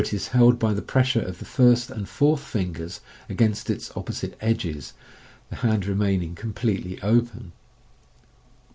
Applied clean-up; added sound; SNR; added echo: none; none; none; none.